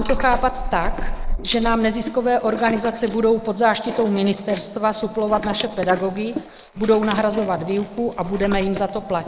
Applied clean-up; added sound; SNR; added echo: neural mask model Resemble Enhance denoiser.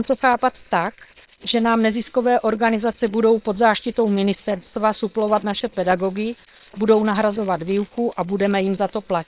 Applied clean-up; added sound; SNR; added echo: neural separator model SepFormer WHAM!.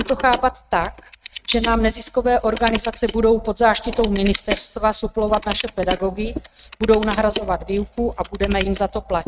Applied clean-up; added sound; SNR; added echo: neural mask model RNNoise.